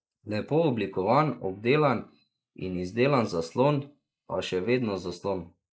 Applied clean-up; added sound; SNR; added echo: neural mask model Resemble Enhance denoiser.